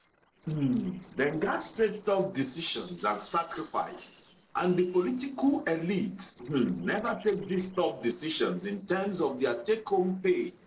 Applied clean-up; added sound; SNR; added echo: neural separator model SepFormer DNS4.